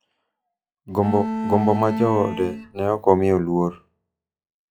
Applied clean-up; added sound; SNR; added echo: classical method log-MMSE.